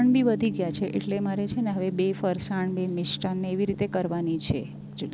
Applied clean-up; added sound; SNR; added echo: none; Gong; 11 dB; none.